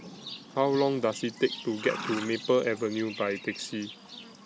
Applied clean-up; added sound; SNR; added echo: none; Livestock, farm animals, working animals; 12 dB; none.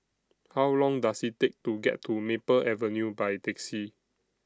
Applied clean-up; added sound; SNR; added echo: none; none; none; none.